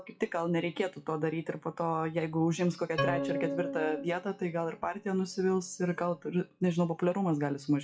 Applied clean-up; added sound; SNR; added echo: classical method WPE with log-MMSE.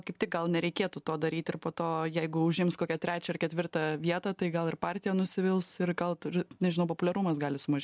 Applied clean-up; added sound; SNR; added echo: none; none; none; none.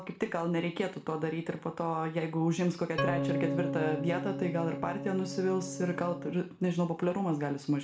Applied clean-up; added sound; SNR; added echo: none; Organ; 3 dB; reverberation time 0.4 s.